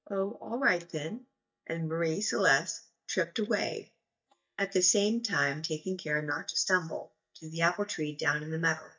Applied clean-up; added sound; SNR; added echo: neural mask model DeepFilterNet 3.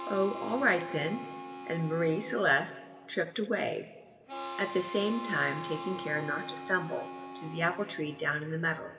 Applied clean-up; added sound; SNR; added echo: none; Harmonica; 11 dB; reverberation time 1.5 s.